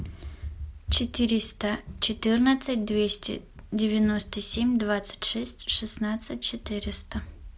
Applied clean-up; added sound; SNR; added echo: none; none; none; none.